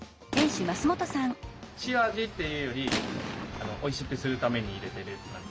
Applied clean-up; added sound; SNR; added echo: none; Gunshot, gunfire; 4 dB; none.